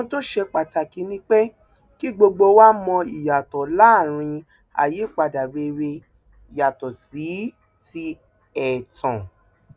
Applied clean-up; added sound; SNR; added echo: none; none; none; none.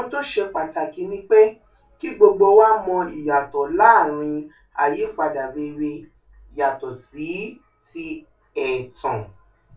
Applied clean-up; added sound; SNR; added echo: none; none; none; reverberation time 0.2 s.